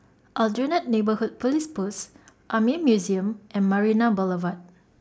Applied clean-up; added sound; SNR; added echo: none; none; none; none.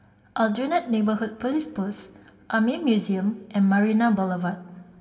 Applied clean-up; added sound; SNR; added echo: none; none; none; reverberation time 1.3 s.